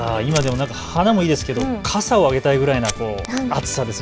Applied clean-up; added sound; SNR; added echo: none; Fire; 16 dB; none.